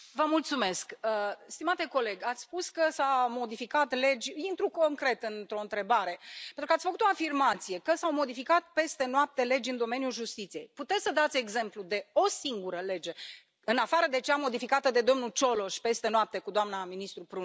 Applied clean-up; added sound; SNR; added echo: none; none; none; none.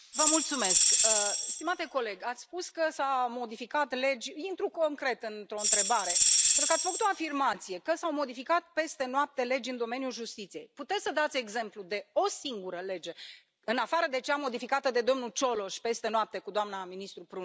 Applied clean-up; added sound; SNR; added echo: none; Tambourine; -5 dB; none.